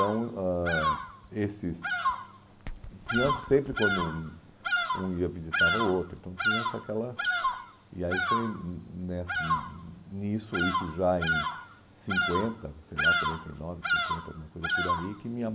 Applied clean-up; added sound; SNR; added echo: none; Bird vocalization, bird call, bird song; -1 dB; none.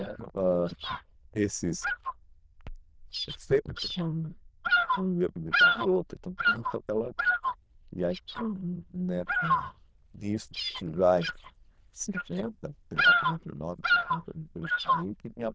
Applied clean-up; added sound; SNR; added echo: neural diffusion model UNIVERSE++.